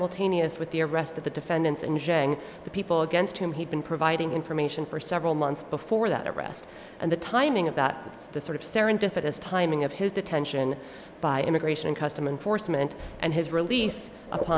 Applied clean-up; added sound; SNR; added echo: none; Mechanisms; 17 dB; none.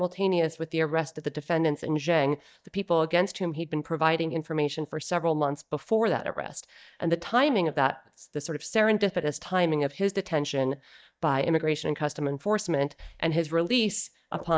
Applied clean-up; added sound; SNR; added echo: neural mask model DeepFilterNet 3.